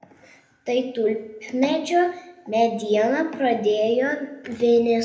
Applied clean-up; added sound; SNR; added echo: none; none; none; reverberation time 0.7 s.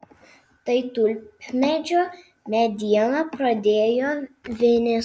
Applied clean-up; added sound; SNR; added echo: none; none; none; none.